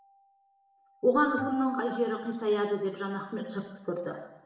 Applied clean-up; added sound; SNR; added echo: none; Acoustic guitar; 15 dB; reverberation time 0.9 s.